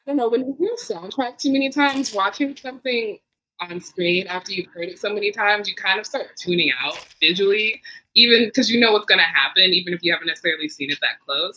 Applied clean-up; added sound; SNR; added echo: neural mask model DeepFilterNet 3.